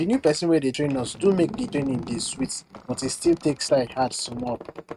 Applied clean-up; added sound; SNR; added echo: neural mask model RNNoise.